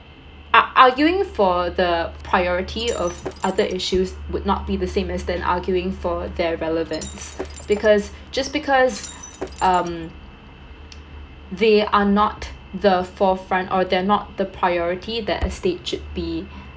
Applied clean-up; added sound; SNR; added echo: none; Shatter; 16 dB; none.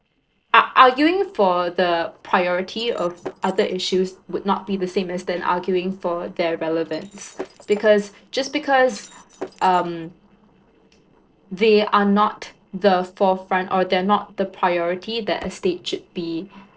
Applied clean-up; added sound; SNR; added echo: neural separator model SepFormer DNS4.